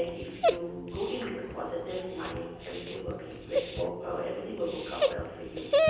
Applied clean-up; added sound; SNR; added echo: none; Dog; -3 dB; reverberation time 1.1 s.